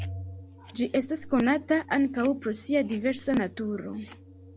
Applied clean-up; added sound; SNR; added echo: none; Organ; 16 dB; none.